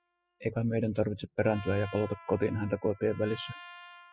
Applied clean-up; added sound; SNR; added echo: classical method spectral subtraction.